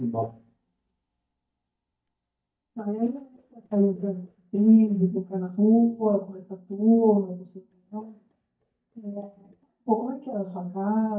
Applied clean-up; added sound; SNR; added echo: neural mask model DeepFilterNet 3.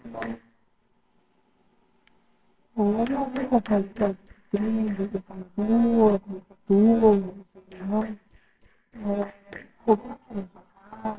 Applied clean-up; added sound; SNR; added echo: neural separator model SepFormer WHAMR!.